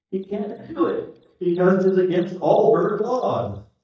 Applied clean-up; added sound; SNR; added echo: neural mask model DeepFilterNet 3.